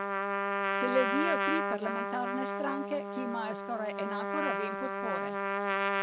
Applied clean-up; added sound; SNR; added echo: none; Trumpet; -3 dB; none.